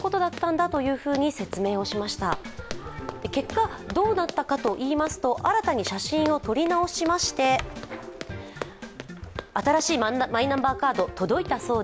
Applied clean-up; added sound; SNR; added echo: none; Run; 17 dB; none.